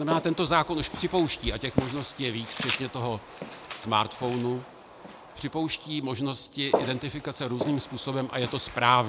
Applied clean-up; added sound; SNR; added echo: none; Walk, footsteps; 8 dB; none.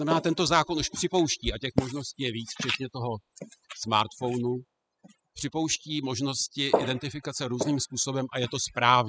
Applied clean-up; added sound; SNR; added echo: classical method spectral subtraction.